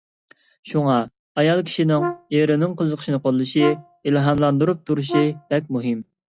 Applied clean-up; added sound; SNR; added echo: classical method log-MMSE.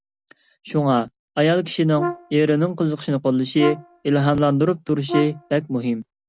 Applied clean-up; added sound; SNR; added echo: none; Brass instrument; 10 dB; none.